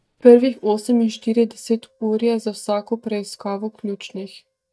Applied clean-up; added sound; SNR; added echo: neural mask model DeepFilterNet 3.